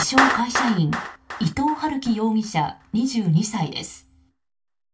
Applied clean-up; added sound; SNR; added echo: none; Clapping; 5 dB; reverberation time 0.2 s.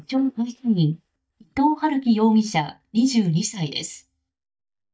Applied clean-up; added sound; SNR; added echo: neural mask model DeepFilterNet 3.